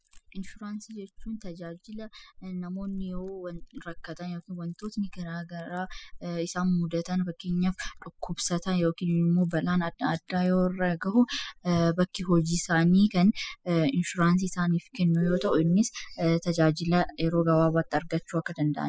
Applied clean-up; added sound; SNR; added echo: classical method spectral subtraction.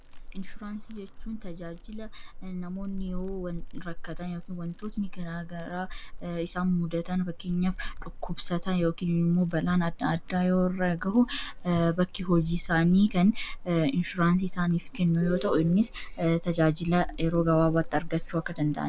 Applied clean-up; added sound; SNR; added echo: none; Crackle; 8 dB; none.